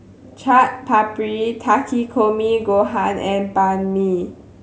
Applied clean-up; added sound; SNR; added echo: none; none; none; none.